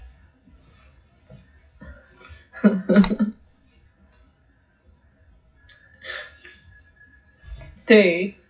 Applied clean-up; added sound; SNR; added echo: classical method WPE with log-MMSE.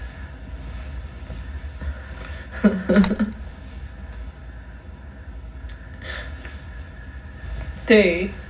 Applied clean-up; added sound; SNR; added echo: none; Slam; 14 dB; reverberation time 0.4 s.